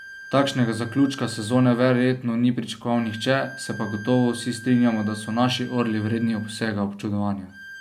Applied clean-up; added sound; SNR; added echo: none; Bowed string instrument; 18 dB; none.